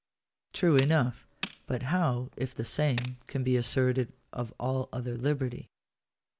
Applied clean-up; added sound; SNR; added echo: none; Tools; 14 dB; none.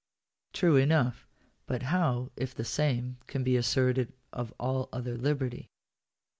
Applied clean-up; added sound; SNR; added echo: none; none; none; none.